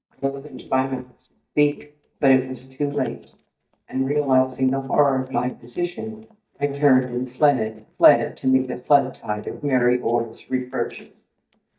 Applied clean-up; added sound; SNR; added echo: neural mask model DeepFilterNet 3.